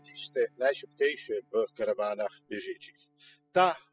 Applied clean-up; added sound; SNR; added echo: classical method spectral subtraction.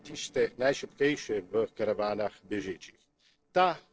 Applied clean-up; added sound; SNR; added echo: neural separator model SepFormer DNS4.